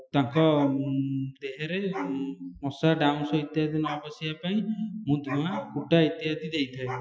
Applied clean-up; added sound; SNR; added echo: classical method Wiener filter.